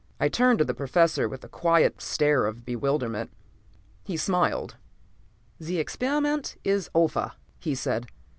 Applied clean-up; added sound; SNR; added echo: none; none; none; none.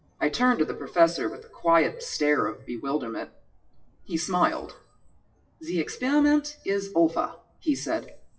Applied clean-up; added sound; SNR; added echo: classical method WPE with log-MMSE.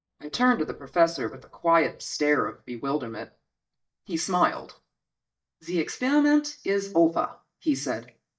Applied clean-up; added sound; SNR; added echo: neural mask model DeepFilterNet 3.